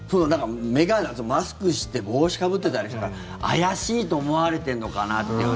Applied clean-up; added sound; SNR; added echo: none; none; none; none.